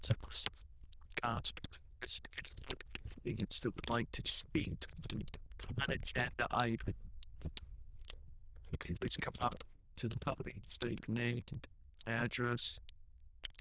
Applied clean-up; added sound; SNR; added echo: neural diffusion model UNIVERSE++.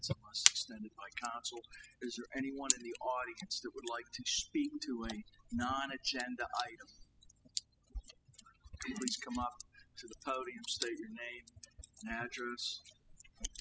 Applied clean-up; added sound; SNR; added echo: classical method spectral subtraction.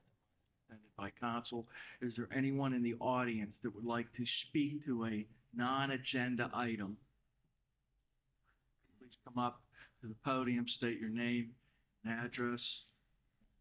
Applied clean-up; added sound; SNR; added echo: neural mask model DeepFilterNet 3.